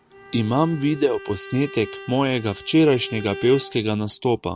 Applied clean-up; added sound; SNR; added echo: none; Bowed string instrument; 17 dB; none.